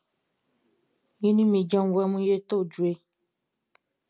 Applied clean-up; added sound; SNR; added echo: none; none; none; none.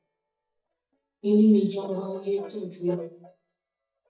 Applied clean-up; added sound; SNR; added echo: neural mask model DeepFilterNet 3.